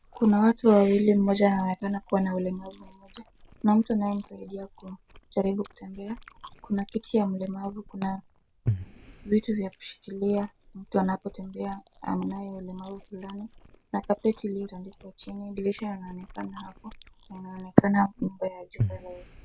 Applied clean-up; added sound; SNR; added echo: none; Chewing, mastication; 14 dB; none.